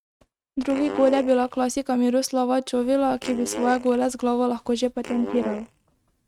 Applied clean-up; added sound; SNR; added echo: neural mask model RNNoise.